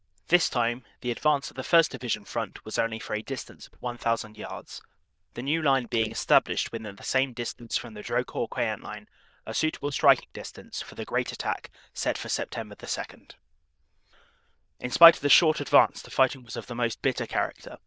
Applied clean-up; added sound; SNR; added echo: neural diffusion model UNIVERSE++.